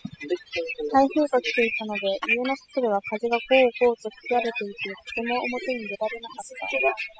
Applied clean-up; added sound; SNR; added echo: classical method spectral subtraction.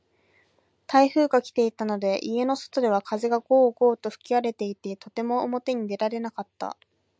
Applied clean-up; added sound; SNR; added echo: none; none; none; none.